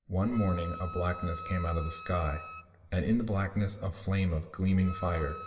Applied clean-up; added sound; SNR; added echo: none; Wind instrument, woodwind instrument; 14 dB; reverberation time 2.2 s.